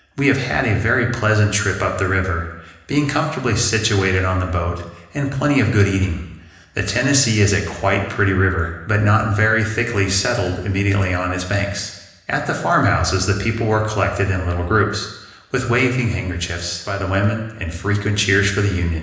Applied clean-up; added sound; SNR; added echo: none; none; none; reverberation time 1.0 s.